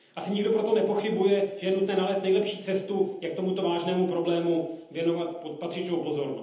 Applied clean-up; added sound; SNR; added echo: none; none; none; reverberation time 0.9 s.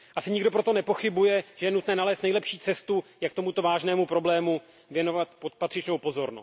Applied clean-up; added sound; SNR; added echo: none; none; none; none.